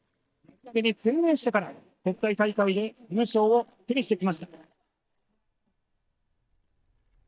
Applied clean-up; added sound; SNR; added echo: neural mask model DeepFilterNet 3.